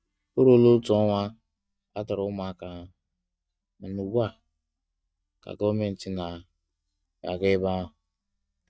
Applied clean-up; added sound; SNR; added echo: neural mask model DeepFilterNet 3.